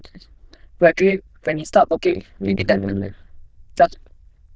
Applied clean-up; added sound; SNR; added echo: neural diffusion model UNIVERSE++.